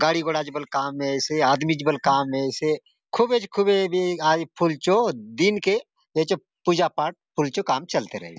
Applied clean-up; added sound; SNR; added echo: none; none; none; none.